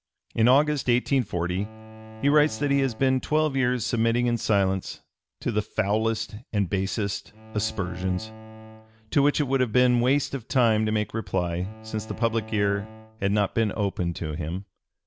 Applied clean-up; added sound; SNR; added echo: none; Bowed string instrument; 20 dB; none.